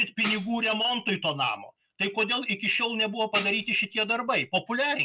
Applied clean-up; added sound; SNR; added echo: none; Tambourine; -4 dB; none.